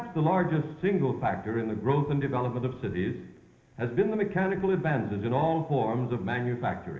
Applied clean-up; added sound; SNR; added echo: none; none; none; reverberation time 0.8 s.